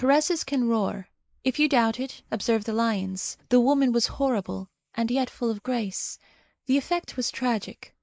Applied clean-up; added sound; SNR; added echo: neural mask model Resemble Enhance denoiser.